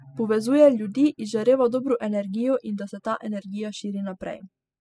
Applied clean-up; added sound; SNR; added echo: classical method spectral subtraction.